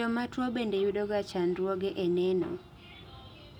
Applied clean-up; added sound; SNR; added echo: none; none; none; none.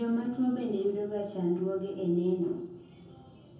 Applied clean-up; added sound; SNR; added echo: none; none; none; reverberation time 0.7 s.